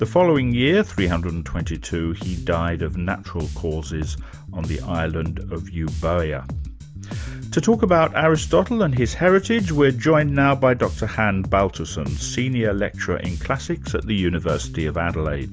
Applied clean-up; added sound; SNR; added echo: none; Bass guitar; 10 dB; none.